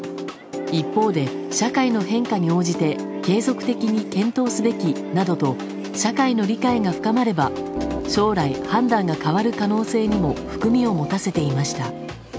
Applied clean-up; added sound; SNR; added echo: none; Organ; 13 dB; none.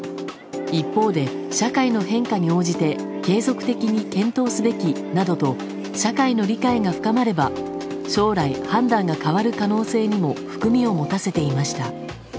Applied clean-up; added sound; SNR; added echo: none; none; none; none.